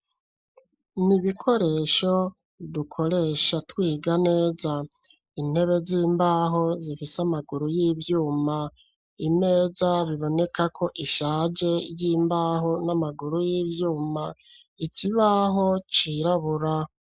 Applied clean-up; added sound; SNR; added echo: neural mask model Resemble Enhance denoiser.